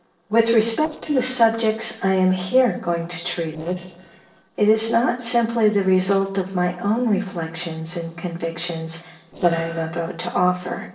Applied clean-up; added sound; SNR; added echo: neural separator model SepFormer DNS4.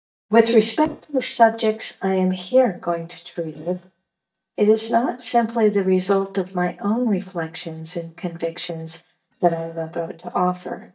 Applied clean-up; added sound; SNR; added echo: neural mask model DeepFilterNet 3.